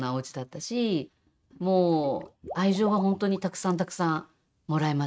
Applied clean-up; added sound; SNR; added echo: neural mask model RNNoise.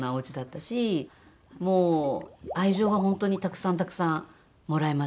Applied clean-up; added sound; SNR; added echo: none; Water / Liquid; 17 dB; none.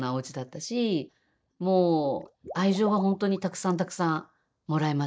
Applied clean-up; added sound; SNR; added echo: neural mask model DeepFilterNet 3.